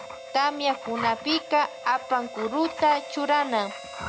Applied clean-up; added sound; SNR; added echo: none; Dog + Harmonica; 11 dB; none.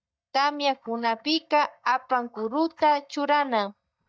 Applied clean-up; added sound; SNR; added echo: neural mask model DeepFilterNet 3.